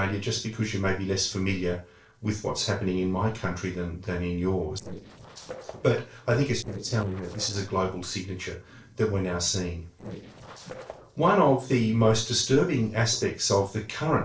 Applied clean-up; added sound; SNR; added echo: neural separator model SepFormer DNS4.